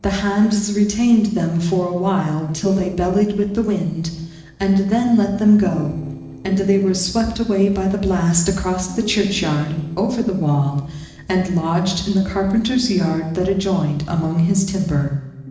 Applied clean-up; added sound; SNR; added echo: neural separator model SepFormer DNS4.